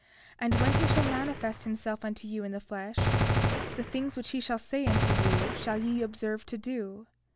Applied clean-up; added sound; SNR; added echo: none; Gunshot, gunfire; -4 dB; none.